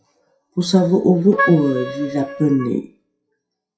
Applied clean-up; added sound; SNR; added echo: classical method WPE with log-MMSE.